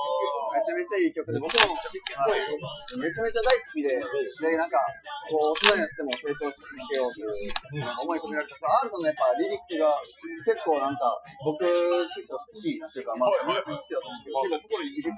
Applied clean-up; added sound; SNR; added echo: classical method Wiener filter.